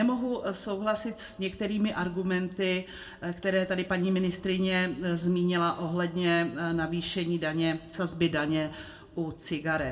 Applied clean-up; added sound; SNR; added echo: none; none; none; reverberation time 0.2 s.